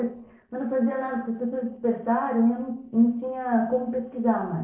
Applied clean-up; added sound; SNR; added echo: neural separator model SepFormer DNS4.